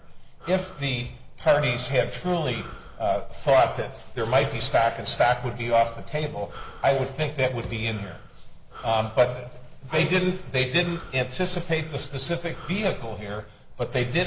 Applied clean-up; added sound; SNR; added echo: none; Breathing; 13 dB; none.